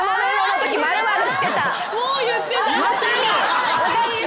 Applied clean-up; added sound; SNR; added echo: none; none; none; none.